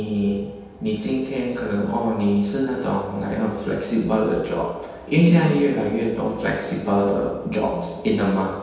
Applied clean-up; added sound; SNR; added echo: none; Ringtone; 13 dB; reverberation time 1.2 s.